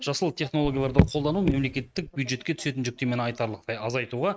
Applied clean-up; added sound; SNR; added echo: neural mask model RNNoise.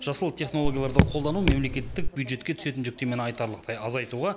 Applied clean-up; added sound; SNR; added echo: none; Raindrop / Drip; -4 dB; none.